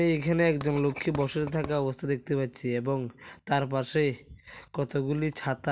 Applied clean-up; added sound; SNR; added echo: none; Writing; 16 dB; none.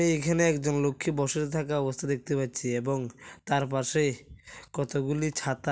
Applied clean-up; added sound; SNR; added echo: none; none; none; none.